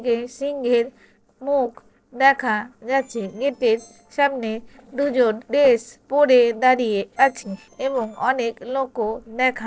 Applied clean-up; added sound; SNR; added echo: neural separator model SepFormer DNS4.